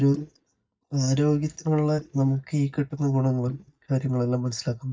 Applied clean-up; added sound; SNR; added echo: neural mask model DeepFilterNet 3.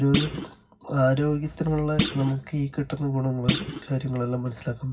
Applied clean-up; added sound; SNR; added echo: none; Thump, thud; 5 dB; reverberation time 0.4 s.